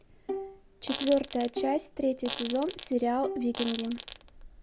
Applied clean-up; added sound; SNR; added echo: none; Fart + Bowed string instrument; 8 dB; none.